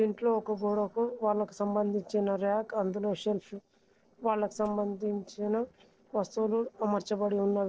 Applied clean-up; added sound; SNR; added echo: neural separator model SepFormer DNS4.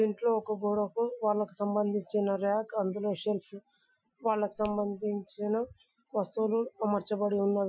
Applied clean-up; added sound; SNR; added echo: classical method Wiener filter.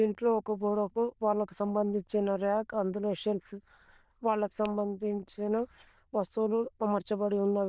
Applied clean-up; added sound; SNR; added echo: neural diffusion model UNIVERSE++.